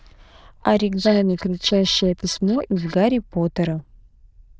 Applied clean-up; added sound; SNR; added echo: neural diffusion model UNIVERSE++.